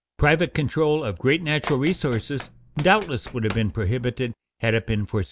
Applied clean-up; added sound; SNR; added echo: none; Run; 17 dB; none.